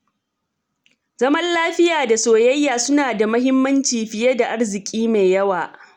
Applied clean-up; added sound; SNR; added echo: none; none; none; none.